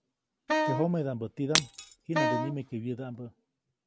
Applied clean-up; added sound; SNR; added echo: none; Wind instrument, woodwind instrument + Shatter; -2 dB; none.